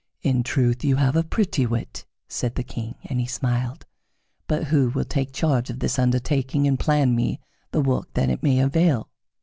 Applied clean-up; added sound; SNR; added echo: none; none; none; none.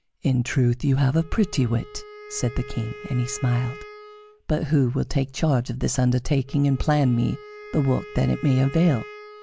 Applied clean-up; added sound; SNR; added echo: none; Wind instrument, woodwind instrument; 19 dB; none.